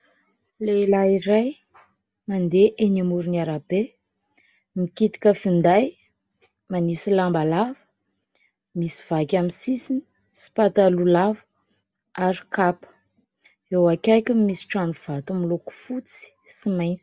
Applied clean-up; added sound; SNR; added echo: none; none; none; none.